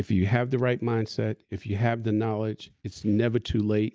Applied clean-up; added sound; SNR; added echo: none; none; none; none.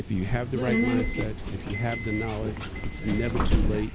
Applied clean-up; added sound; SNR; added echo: none; Subway, metro, underground; -2 dB; none.